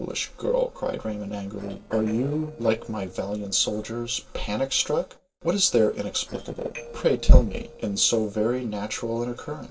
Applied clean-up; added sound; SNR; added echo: neural separator model SepFormer DNS4.